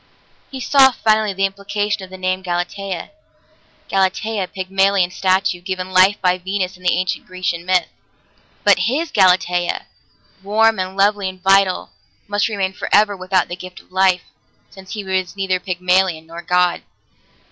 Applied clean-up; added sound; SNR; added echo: none; none; none; none.